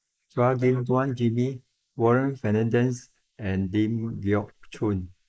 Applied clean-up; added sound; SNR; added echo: neural mask model Resemble Enhance denoiser.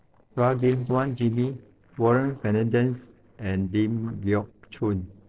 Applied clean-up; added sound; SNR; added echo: neural separator model SepFormer DNS4.